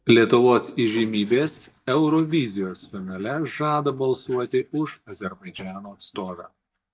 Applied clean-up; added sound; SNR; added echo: neural mask model DeepFilterNet 3.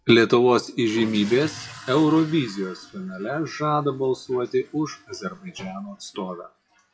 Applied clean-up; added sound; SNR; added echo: classical method WPE with log-MMSE.